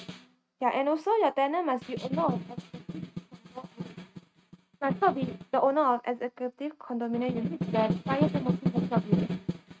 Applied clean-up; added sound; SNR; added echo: neural mask model RNNoise.